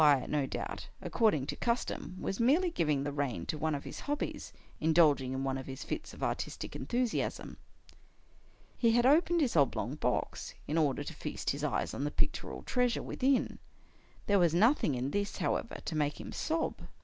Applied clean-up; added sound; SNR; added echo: none; none; none; none.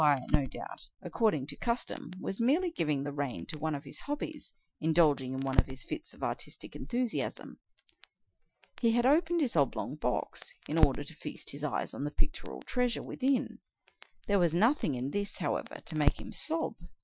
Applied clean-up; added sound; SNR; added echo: classical method Wiener filter.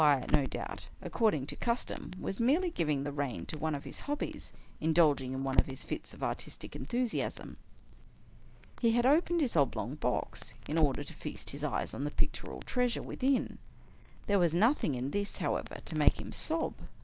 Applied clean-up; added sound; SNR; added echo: neural mask model Resemble Enhance denoiser.